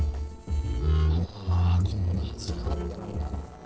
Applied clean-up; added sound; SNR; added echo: neural separator model SepFormer DNS4.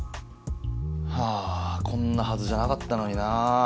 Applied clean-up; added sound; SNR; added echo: none; none; none; none.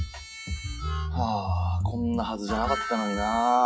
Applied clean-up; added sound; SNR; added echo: classical method WPE with log-MMSE.